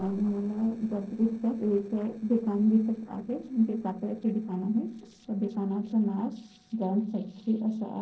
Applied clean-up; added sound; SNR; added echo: neural separator model SepFormer DNS4.